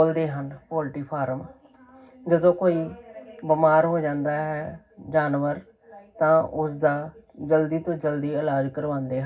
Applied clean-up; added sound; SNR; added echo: none; none; none; reverberation time 0.4 s.